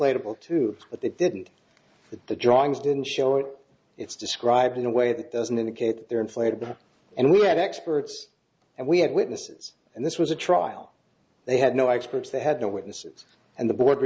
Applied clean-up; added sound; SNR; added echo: none; none; none; none.